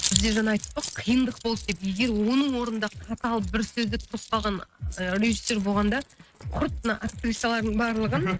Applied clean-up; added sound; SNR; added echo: neural mask model RNNoise.